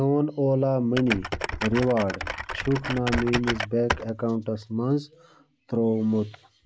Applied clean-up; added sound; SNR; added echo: none; Typing; 6 dB; none.